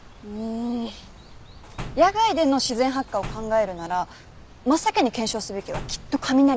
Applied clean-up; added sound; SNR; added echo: none; Slam; 14 dB; none.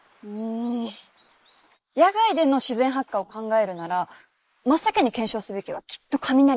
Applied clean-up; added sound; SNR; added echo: neural mask model Resemble Enhance denoiser.